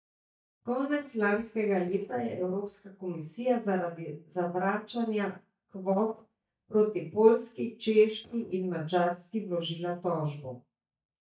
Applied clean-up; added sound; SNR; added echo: neural mask model DeepFilterNet 3.